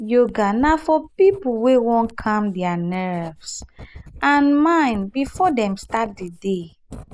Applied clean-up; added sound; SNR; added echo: neural mask model Resemble Enhance denoiser.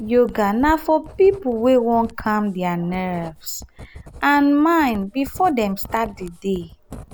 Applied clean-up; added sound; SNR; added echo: none; Writing; 19 dB; none.